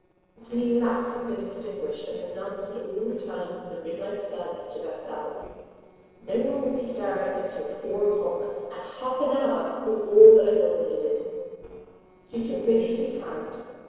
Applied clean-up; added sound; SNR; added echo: neural separator model SepFormer DNS4.